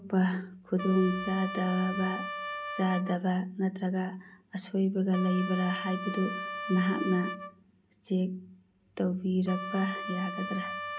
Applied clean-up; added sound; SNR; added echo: none; Trumpet; 9 dB; reverberation time 0.3 s.